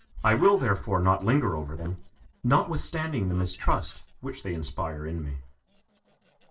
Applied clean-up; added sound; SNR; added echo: neural separator model SepFormer DNS4.